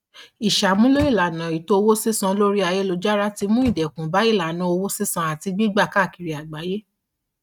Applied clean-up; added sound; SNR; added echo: neural mask model RNNoise.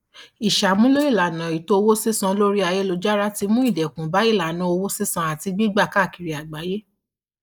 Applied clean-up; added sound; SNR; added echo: neural mask model Resemble Enhance denoiser.